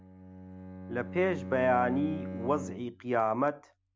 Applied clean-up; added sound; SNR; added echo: none; Bowed string instrument; 10 dB; none.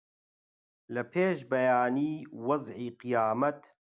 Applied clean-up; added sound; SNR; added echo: none; none; none; none.